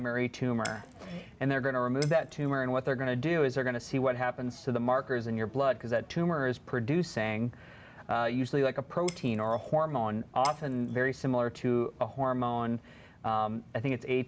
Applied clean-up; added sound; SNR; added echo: none; Shatter; 19 dB; none.